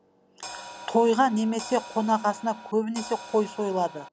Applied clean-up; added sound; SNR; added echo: none; Crash cymbal; 15 dB; none.